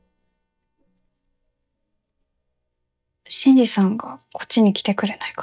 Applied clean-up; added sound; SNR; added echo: neural mask model DeepFilterNet 3.